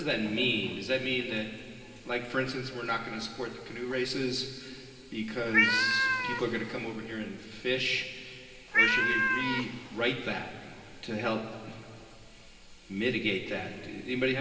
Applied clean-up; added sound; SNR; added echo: none; Cat; -5 dB; reverberation time 2.5 s.